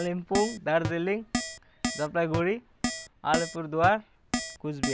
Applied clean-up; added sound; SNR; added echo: none; Keyboard (musical); 5 dB; none.